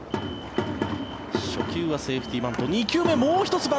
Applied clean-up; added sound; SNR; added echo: none; none; none; none.